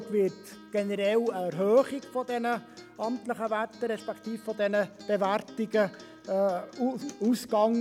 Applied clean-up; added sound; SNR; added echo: none; Acoustic guitar; 20 dB; none.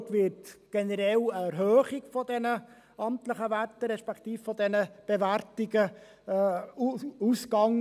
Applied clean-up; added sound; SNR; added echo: none; none; none; none.